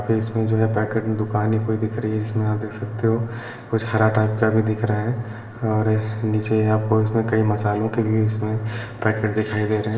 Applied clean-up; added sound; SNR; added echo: none; none; none; reverberation time 2.7 s.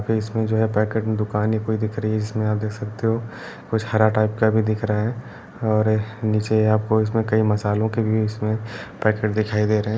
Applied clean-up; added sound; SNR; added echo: none; none; none; none.